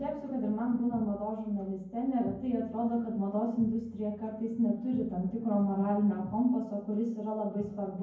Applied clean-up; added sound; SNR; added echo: none; none; none; reverberation time 0.9 s.